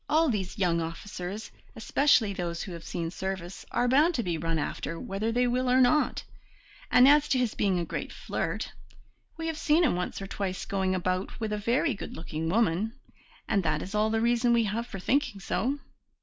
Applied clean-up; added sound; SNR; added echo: none; none; none; none.